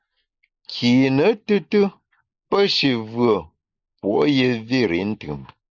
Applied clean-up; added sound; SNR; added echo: neural mask model Resemble Enhance denoiser.